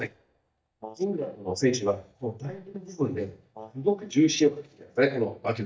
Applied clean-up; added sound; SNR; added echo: neural mask model DeepFilterNet 3.